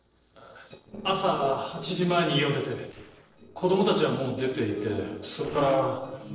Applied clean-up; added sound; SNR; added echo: neural separator model SepFormer DNS4.